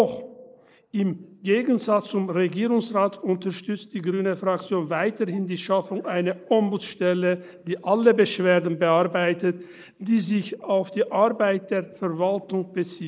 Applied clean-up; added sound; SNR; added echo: neural mask model Resemble Enhance denoiser.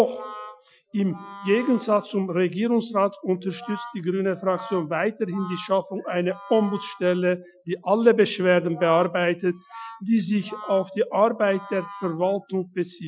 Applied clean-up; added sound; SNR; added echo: classical method Wiener filter.